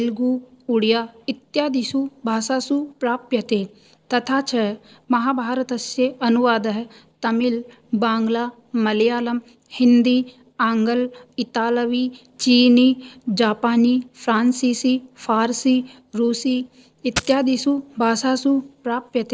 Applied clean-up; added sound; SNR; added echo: neural separator model SepFormer DNS4.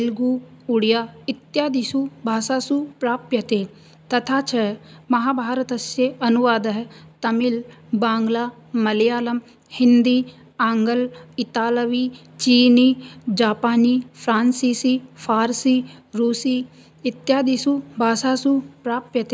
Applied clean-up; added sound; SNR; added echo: none; none; none; none.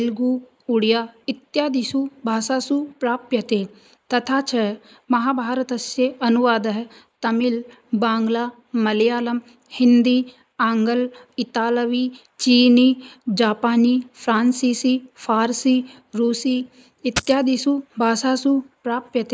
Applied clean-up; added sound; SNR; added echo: neural mask model Resemble Enhance denoiser.